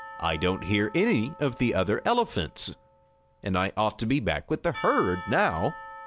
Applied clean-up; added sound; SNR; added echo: none; Percussion; 16 dB; none.